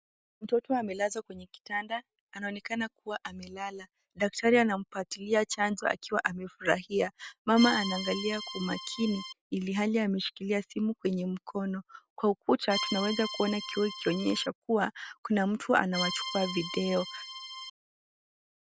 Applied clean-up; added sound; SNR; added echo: none; Accordion; 7 dB; none.